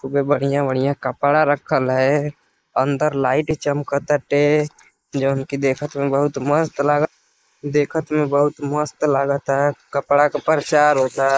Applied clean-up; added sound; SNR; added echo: neural mask model Resemble Enhance denoiser.